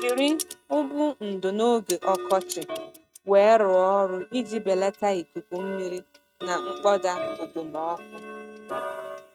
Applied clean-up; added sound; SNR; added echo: neural mask model RNNoise.